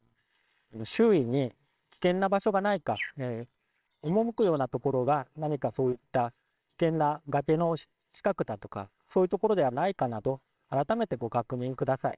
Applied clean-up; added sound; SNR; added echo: neural separator model SepFormer WHAMR!.